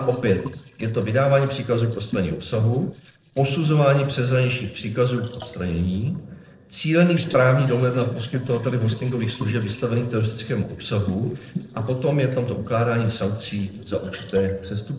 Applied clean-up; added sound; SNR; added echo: neural separator model SepFormer DNS4.